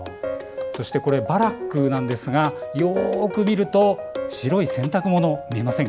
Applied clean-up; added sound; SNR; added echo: none; none; none; none.